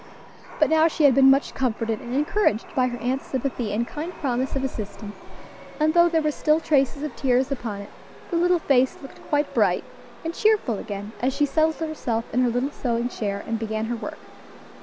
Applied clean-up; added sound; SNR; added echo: none; Chatter / Subway, metro, underground; 19 dB; none.